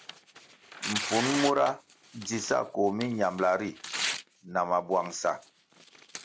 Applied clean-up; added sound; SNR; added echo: none; Tearing; 8 dB; none.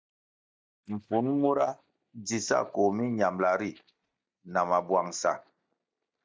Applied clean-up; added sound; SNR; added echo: neural mask model DeepFilterNet 3.